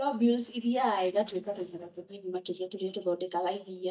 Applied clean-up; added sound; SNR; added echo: neural mask model DeepFilterNet 3.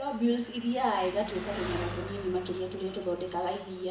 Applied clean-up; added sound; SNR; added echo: none; Engine; 10 dB; reverberation time 0.7 s.